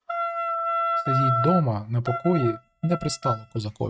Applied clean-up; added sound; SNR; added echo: neural mask model RNNoise.